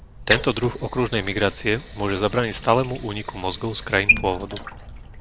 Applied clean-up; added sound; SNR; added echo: none; Sink (filling or washing) / Water; 5 dB; none.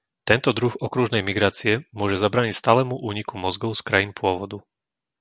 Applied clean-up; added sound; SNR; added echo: none; none; none; none.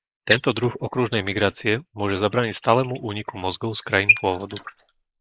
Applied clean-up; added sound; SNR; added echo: neural mask model Resemble Enhance denoiser.